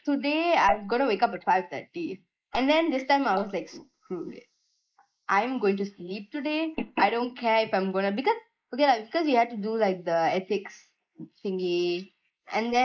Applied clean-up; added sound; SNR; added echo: neural mask model Resemble Enhance denoiser.